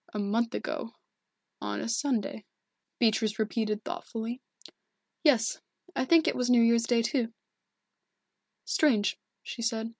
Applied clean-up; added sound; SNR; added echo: none; none; none; none.